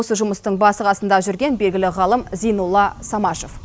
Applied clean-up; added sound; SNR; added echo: none; none; none; none.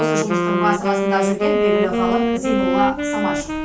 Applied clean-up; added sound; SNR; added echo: none; Wind instrument, woodwind instrument; -4 dB; reverberation time 0.3 s.